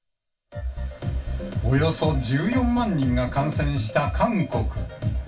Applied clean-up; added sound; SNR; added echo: none; none; none; reverberation time 0.2 s.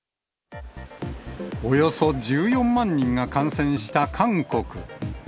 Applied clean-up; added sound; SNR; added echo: none; none; none; none.